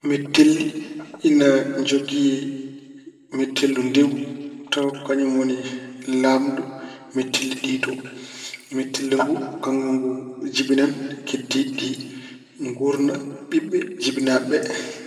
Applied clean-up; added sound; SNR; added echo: none; none; none; reverberation time 1.5 s.